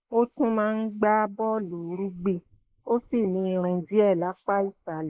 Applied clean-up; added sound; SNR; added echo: neural mask model Resemble Enhance denoiser.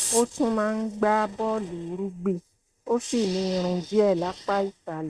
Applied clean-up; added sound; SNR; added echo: neural mask model RNNoise.